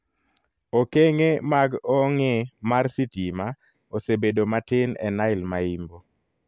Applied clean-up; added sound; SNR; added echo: none; none; none; none.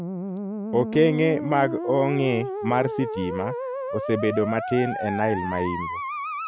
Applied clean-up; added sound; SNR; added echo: none; Musical instrument; 5 dB; none.